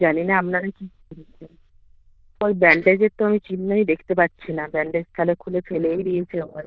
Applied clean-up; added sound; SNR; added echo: neural diffusion model UNIVERSE++.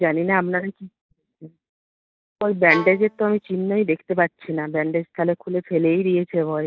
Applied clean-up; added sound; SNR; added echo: neural mask model DeepFilterNet 3.